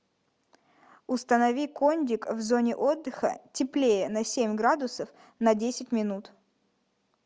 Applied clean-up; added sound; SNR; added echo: none; none; none; none.